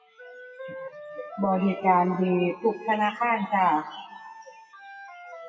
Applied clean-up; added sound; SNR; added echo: classical method WPE with log-MMSE.